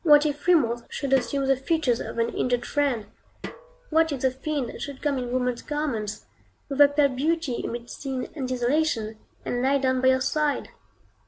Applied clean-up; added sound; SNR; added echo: none; Snare drum; 18 dB; none.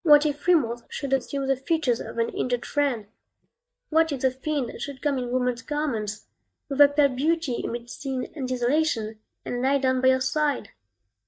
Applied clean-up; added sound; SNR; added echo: neural mask model DeepFilterNet 3.